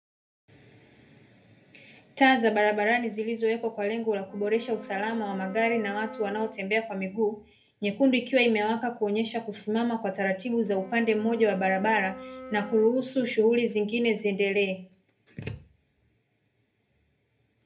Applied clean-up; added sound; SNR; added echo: none; Wind instrument, woodwind instrument; 16 dB; reverberation time 0.3 s.